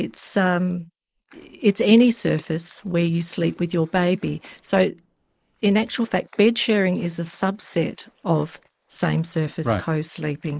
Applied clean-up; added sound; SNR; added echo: neural mask model Resemble Enhance denoiser.